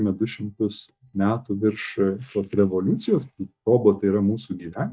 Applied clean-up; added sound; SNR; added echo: neural mask model DeepFilterNet 3.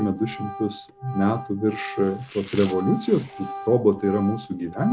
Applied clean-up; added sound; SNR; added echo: none; Domestic sounds, home sounds + Organ; 13 dB; none.